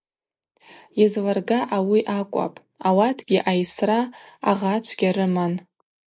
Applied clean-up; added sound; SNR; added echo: neural mask model Resemble Enhance denoiser.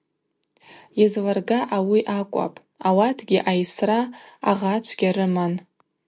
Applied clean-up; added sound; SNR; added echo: none; none; none; none.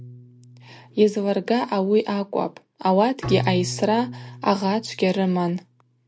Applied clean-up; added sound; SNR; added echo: none; Bowed string instrument; 14 dB; none.